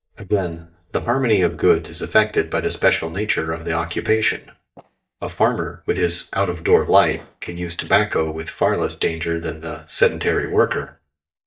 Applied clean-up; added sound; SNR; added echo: neural mask model DeepFilterNet 3.